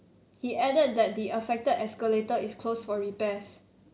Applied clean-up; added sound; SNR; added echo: none; none; none; none.